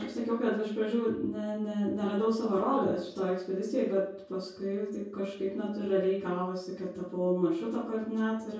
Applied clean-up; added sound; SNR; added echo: none; none; none; reverberation time 0.6 s.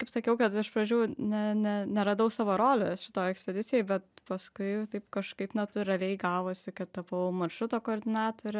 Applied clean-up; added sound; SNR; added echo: none; none; none; none.